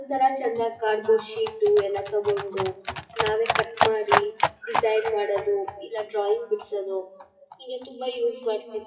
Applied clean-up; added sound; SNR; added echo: classical method WPE with log-MMSE.